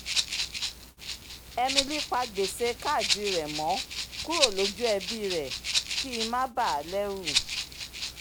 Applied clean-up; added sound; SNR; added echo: none; Rattle (instrument); 1 dB; none.